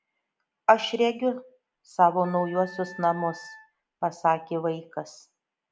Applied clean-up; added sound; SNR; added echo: none; Wind instrument, woodwind instrument; 19 dB; none.